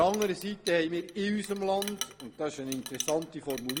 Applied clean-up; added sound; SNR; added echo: none; Chink, clink; 11 dB; none.